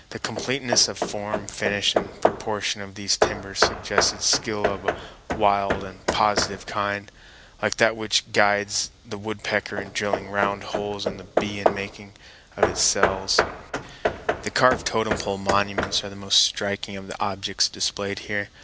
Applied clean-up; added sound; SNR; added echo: none; Hammer / Wood; 3 dB; none.